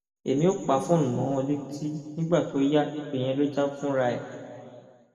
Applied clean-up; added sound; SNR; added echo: none; none; none; reverberation time 2.1 s.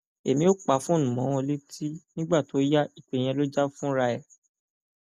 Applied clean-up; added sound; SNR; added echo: none; none; none; none.